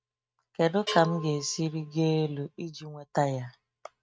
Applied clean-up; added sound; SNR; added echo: neural mask model RNNoise.